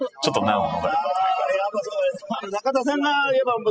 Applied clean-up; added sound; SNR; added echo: classical method spectral subtraction.